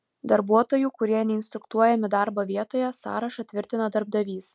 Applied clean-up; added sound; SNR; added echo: none; none; none; none.